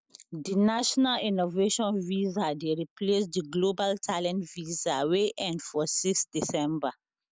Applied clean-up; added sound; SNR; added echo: none; none; none; none.